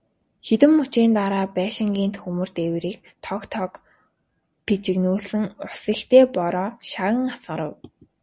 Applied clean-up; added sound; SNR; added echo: none; none; none; none.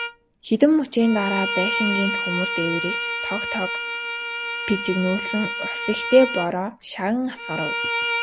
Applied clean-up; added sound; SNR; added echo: none; Bowed string instrument; 4 dB; none.